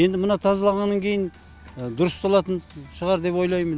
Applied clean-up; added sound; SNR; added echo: none; none; none; none.